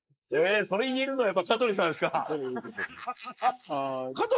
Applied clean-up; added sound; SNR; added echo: neural mask model Resemble Enhance denoiser.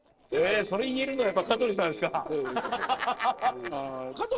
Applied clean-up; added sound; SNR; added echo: neural separator model SepFormer DNS4.